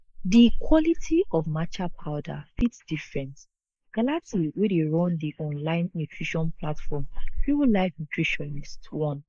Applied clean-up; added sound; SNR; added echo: neural mask model Resemble Enhance denoiser.